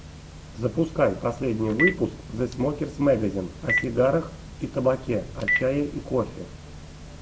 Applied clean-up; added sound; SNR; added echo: none; Telephone; 7 dB; none.